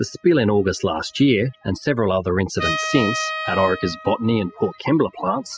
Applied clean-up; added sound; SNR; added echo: classical method spectral subtraction.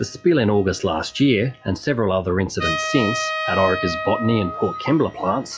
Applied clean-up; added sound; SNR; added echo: classical method log-MMSE.